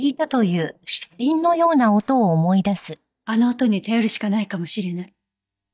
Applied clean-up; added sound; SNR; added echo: neural mask model DeepFilterNet 3.